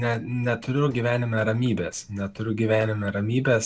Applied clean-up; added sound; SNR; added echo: neural separator model SepFormer DNS4.